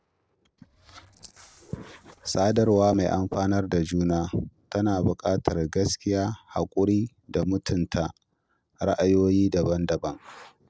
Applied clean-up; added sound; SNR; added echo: neural separator model SepFormer DNS4.